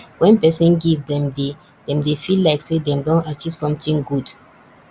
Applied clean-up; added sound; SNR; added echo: none; none; none; none.